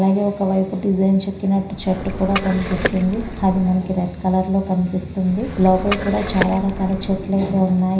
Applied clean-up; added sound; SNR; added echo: none; Liquid; 8 dB; reverberation time 0.5 s.